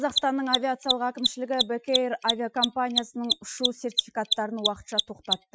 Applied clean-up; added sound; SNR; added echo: classical method Wiener filter.